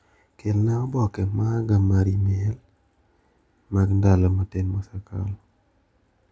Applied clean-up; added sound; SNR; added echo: none; none; none; none.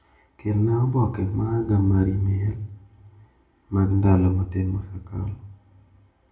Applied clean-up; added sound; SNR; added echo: none; none; none; reverberation time 0.5 s.